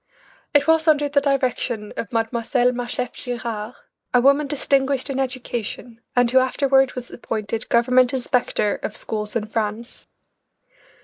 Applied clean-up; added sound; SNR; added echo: neural mask model Resemble Enhance denoiser.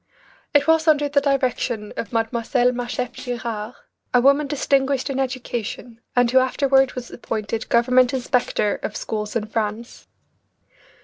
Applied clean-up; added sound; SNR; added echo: neural separator model SepFormer DNS4.